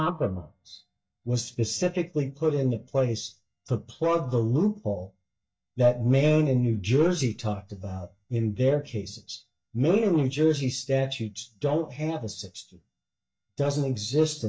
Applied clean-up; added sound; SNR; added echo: neural mask model DeepFilterNet 3.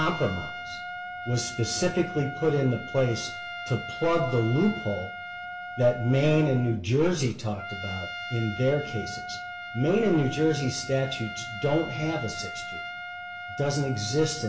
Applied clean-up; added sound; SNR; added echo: none; Trumpet; 10 dB; reverberation time 0.3 s.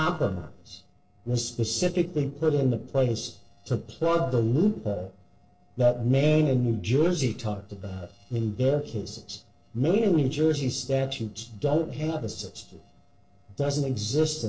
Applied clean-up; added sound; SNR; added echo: neural separator model SepFormer DNS4.